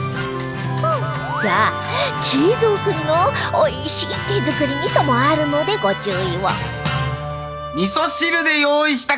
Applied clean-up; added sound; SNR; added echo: none; Musical instrument; 7 dB; none.